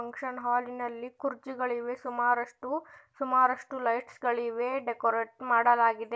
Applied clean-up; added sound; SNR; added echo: none; none; none; none.